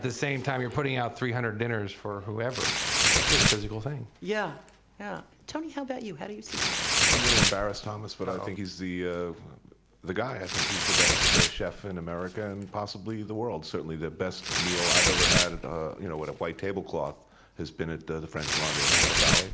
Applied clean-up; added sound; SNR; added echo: none; Tearing; -4 dB; none.